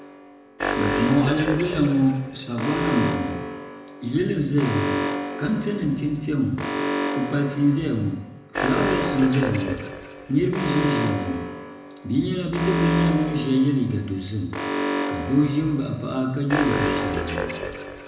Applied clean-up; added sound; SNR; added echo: none; Alarm; 4 dB; reverberation time 0.9 s.